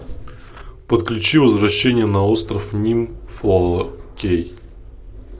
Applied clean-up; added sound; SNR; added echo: none; none; none; none.